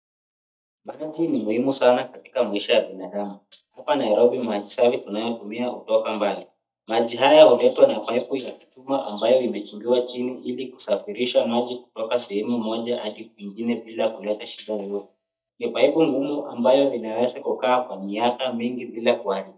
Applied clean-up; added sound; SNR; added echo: neural mask model DeepFilterNet 3.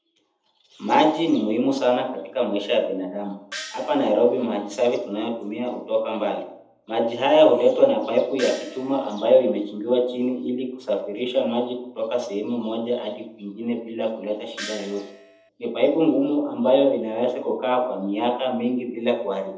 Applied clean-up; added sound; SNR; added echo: none; Gong; 15 dB; reverberation time 0.7 s.